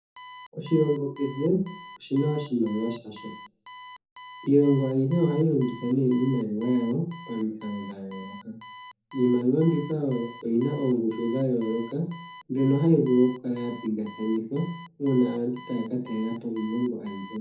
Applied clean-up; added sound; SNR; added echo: none; Alarm; 19 dB; reverberation time 0.6 s.